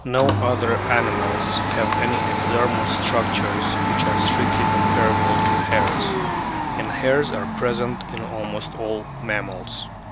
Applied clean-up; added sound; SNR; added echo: none; Domestic sounds, home sounds; -2 dB; none.